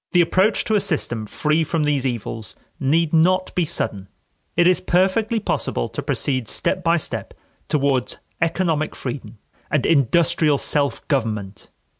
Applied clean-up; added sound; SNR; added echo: none; none; none; none.